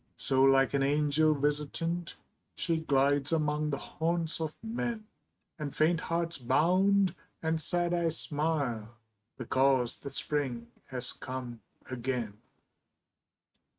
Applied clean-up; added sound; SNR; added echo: neural mask model RNNoise.